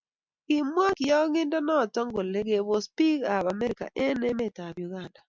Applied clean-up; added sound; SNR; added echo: none; none; none; none.